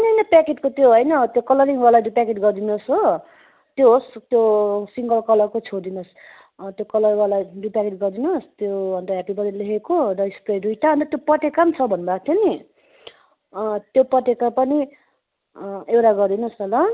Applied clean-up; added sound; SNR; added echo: none; none; none; none.